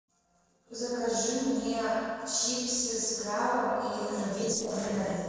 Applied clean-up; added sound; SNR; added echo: neural separator model SepFormer DNS4.